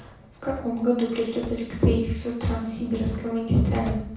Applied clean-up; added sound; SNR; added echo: none; Drawer open or close; 15 dB; reverberation time 0.6 s.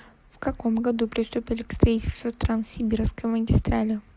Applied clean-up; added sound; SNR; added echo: none; none; none; none.